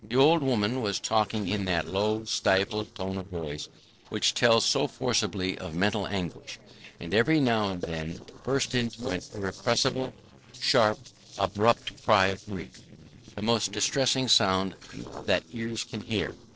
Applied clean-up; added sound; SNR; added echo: neural separator model SepFormer DNS4.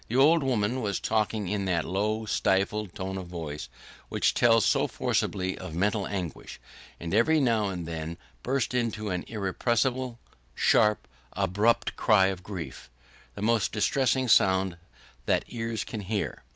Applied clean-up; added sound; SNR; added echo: none; none; none; none.